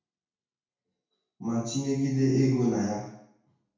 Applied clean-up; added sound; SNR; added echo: none; none; none; reverberation time 0.6 s.